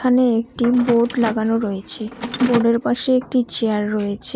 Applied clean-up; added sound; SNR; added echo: none; Mechanisms; 12 dB; none.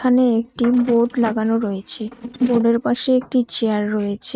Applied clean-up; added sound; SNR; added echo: neural mask model RNNoise.